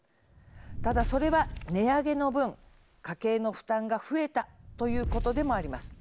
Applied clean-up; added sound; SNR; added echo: none; Fire; 8 dB; none.